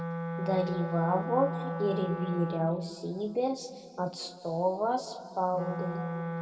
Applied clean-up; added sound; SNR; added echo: none; Wind instrument, woodwind instrument; 5 dB; reverberation time 1.9 s.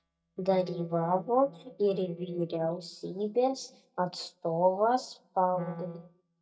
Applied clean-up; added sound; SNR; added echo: neural mask model DeepFilterNet 3.